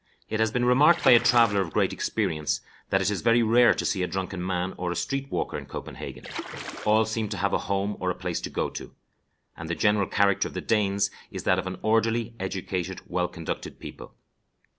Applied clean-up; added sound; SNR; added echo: none; Splash, splatter; 11 dB; none.